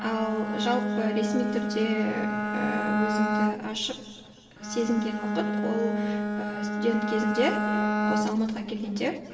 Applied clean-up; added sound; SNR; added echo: none; Bowed string instrument; -1 dB; reverberation time 2.2 s.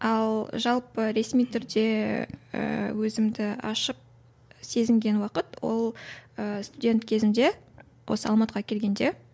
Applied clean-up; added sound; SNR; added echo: none; none; none; none.